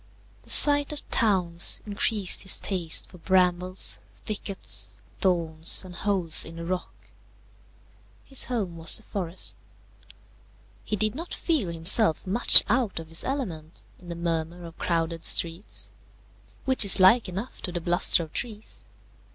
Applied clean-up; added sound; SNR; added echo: none; none; none; none.